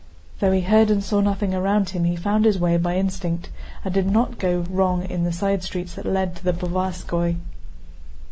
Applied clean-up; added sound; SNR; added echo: none; Fireworks; 13 dB; none.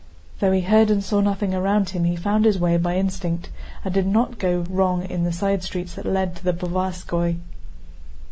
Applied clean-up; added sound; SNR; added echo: none; none; none; none.